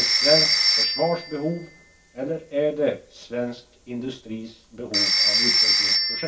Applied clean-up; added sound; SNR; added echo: none; Telephone; -4 dB; reverberation time 0.2 s.